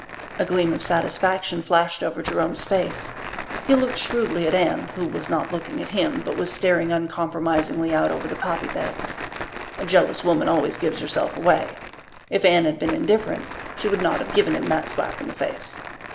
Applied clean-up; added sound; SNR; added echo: none; Crumpling, crinkling; 11 dB; none.